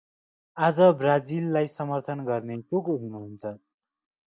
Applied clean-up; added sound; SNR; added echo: neural mask model DeepFilterNet 3.